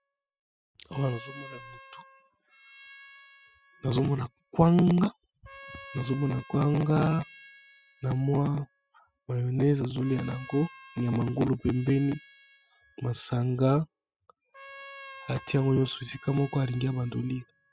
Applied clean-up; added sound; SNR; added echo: classical method spectral subtraction.